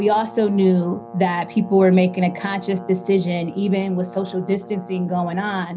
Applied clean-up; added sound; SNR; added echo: none; Brass instrument; 18 dB; reverberation time 0.4 s.